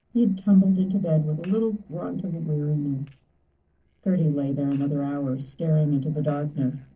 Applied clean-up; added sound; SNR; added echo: neural separator model SepFormer DNS4.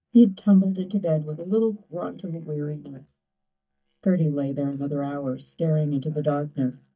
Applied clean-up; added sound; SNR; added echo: neural mask model DeepFilterNet 3.